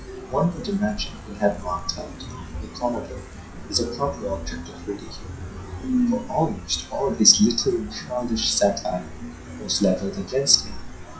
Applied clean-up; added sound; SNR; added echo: classical method WPE with log-MMSE.